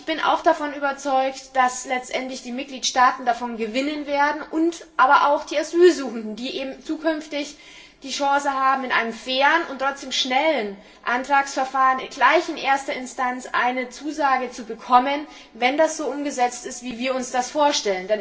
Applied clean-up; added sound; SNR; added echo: none; none; none; reverberation time 0.5 s.